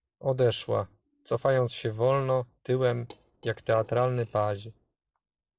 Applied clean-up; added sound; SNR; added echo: neural separator model SepFormer DNS4.